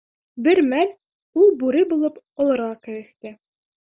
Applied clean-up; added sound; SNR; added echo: neural mask model DeepFilterNet 3.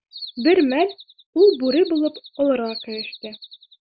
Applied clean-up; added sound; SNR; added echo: none; Bird vocalization, bird call, bird song; 17 dB; none.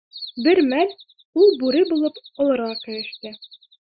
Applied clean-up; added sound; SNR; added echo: classical method Wiener filter.